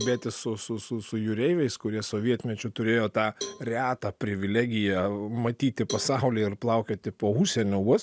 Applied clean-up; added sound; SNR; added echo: none; Cowbell; 18 dB; none.